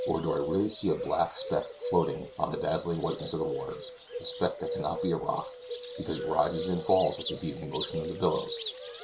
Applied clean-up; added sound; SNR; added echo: none; Bird; 5 dB; none.